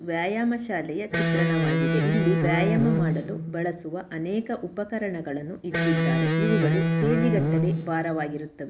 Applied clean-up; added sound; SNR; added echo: none; Electric guitar; -4 dB; none.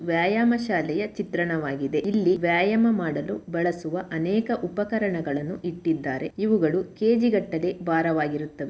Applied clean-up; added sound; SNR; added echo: none; none; none; none.